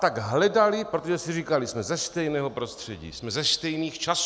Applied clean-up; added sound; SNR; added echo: none; none; none; none.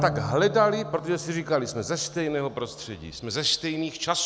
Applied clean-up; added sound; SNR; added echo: none; Bowed string instrument; 12 dB; none.